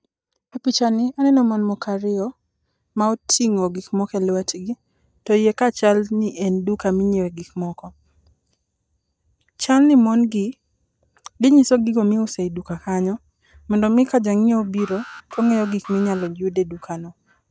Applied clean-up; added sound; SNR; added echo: neural mask model DeepFilterNet 3.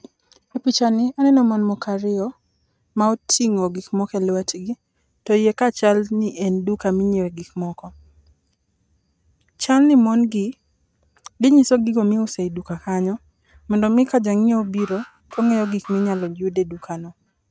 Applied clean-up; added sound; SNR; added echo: neural mask model RNNoise.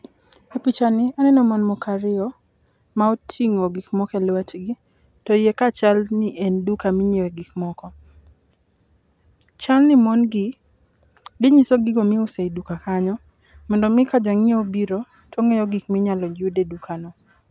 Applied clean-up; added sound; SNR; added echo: none; none; none; none.